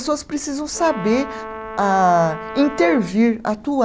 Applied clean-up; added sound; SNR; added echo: none; Brass instrument; 12 dB; none.